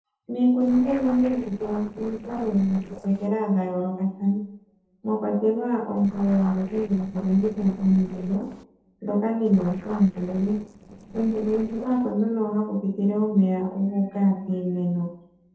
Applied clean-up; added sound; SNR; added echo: neural separator model SepFormer DNS4.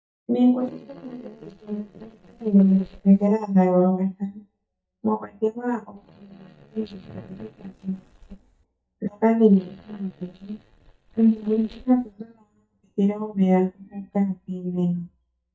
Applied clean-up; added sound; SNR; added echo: neural mask model DeepFilterNet 3.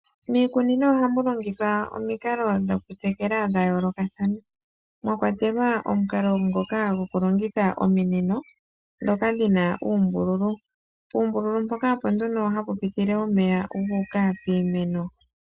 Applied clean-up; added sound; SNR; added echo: none; none; none; none.